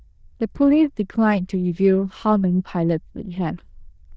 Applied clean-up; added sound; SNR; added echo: neural diffusion model UNIVERSE++.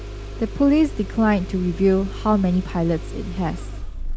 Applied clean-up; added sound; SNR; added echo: none; Engine starting; 8 dB; none.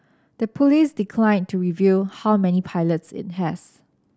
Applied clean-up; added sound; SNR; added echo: none; none; none; none.